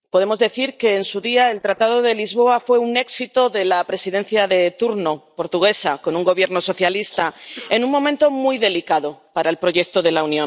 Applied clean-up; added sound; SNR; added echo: neural mask model DeepFilterNet 3.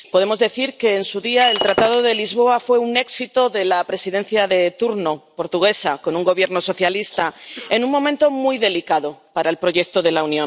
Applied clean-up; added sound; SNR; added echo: none; Shatter; 6 dB; none.